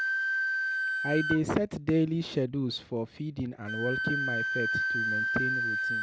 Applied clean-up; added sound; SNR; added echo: none; Wind instrument, woodwind instrument; 0 dB; none.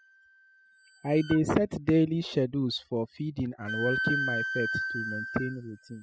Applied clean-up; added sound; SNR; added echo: classical method spectral subtraction.